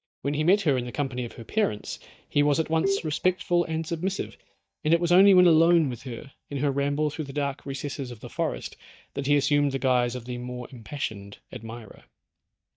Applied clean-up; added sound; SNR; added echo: neural mask model DeepFilterNet 3.